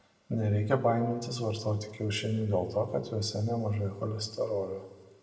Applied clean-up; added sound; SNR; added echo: none; none; none; reverberation time 1.1 s.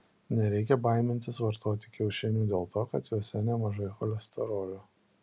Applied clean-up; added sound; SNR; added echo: none; none; none; none.